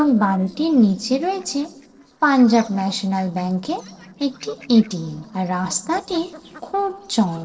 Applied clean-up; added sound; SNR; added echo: neural separator model SepFormer DNS4.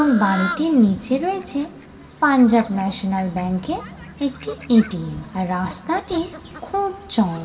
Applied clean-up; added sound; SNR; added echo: none; Fowl; 15 dB; reverberation time 1.4 s.